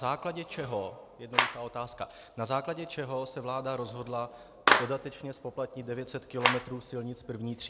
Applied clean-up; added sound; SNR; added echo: none; Clapping; -1 dB; none.